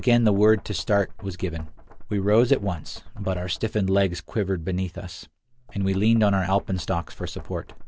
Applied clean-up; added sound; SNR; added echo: none; Knock; 13 dB; none.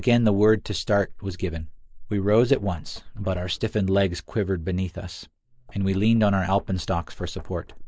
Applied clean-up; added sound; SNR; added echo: neural mask model Resemble Enhance denoiser.